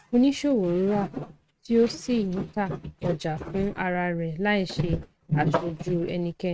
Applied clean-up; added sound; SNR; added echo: neural mask model RNNoise.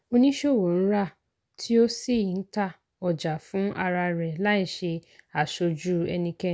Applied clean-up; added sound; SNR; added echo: none; none; none; none.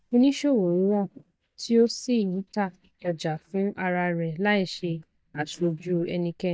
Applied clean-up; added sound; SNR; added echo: neural mask model DeepFilterNet 3.